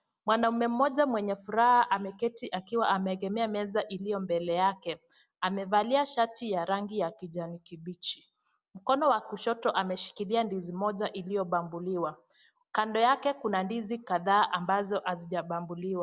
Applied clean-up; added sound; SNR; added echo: none; none; none; none.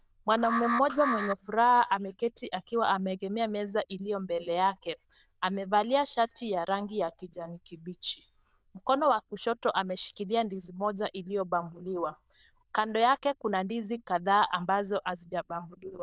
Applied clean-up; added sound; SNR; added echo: neural diffusion model UNIVERSE++.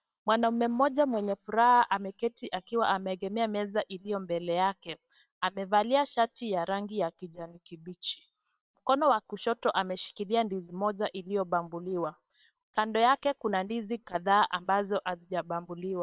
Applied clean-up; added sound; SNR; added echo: neural separator model SepFormer WHAM!.